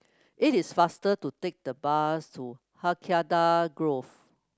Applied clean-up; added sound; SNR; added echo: none; none; none; none.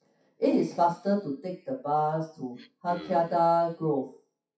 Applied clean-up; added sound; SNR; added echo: classical method WPE with log-MMSE.